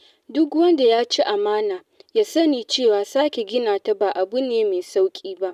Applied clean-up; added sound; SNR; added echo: none; none; none; none.